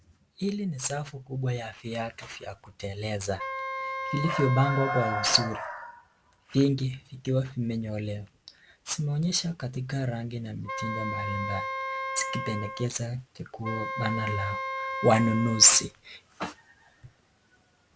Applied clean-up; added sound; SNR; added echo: none; Wind instrument, woodwind instrument; 5 dB; none.